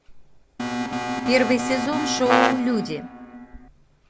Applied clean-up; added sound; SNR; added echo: none; Alarm + Brass instrument; 0 dB; none.